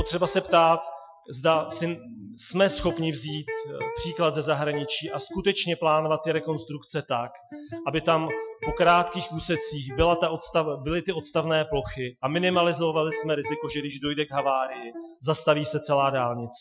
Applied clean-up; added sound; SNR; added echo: classical method Wiener filter.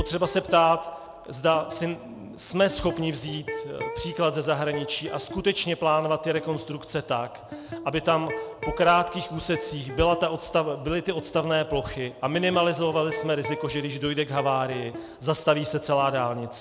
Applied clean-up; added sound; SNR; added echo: none; Electric guitar; 13 dB; none.